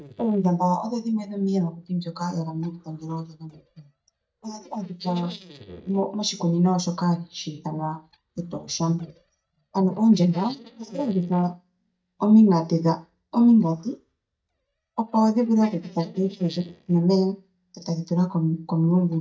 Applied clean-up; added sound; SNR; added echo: neural mask model DeepFilterNet 3.